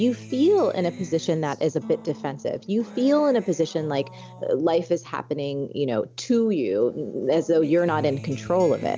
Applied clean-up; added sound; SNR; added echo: none; Acoustic guitar; 18 dB; none.